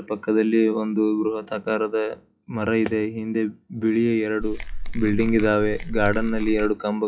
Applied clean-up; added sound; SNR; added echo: classical method WPE with log-MMSE.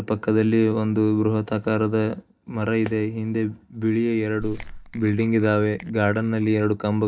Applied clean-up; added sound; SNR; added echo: neural mask model DeepFilterNet 3.